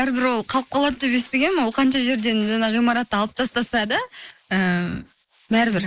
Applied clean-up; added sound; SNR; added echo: neural mask model Resemble Enhance denoiser.